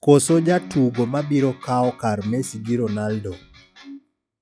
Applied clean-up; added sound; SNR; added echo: classical method log-MMSE.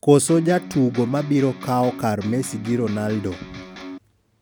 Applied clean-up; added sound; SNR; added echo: none; Electric guitar; 15 dB; none.